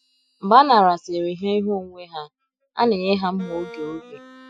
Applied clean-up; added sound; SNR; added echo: classical method Wiener filter.